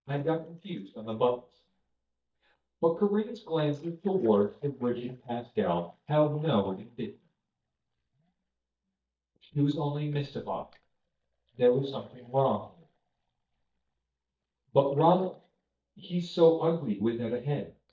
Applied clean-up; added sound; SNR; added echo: neural mask model DeepFilterNet 3.